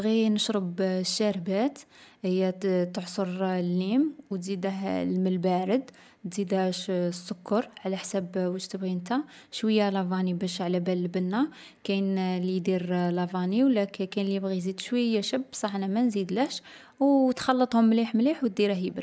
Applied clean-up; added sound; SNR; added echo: none; none; none; none.